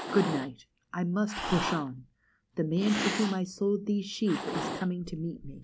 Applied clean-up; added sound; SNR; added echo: none; Cat; 7 dB; none.